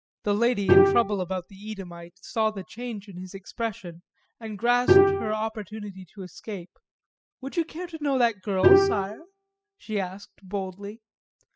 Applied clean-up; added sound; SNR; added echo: classical method spectral subtraction.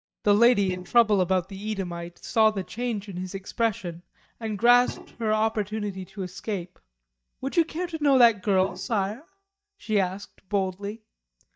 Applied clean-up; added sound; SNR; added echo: neural mask model DeepFilterNet 3.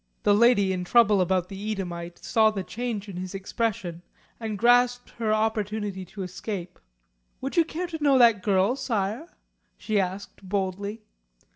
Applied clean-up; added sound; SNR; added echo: none; none; none; none.